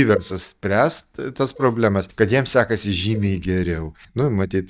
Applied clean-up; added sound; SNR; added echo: neural mask model DeepFilterNet 3.